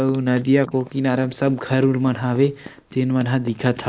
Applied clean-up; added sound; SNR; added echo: neural mask model Resemble Enhance denoiser.